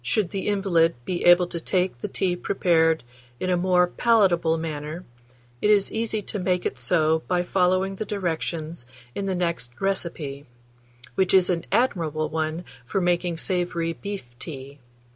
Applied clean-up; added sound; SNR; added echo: none; none; none; none.